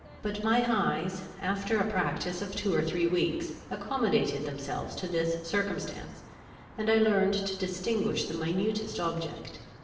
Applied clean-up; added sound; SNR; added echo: none; Traffic noise, roadway noise; 20 dB; reverberation time 1.0 s.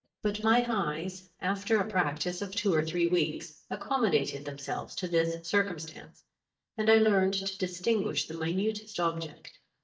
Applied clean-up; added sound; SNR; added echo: neural mask model DeepFilterNet 3.